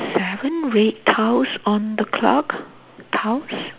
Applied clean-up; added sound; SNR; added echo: none; none; none; none.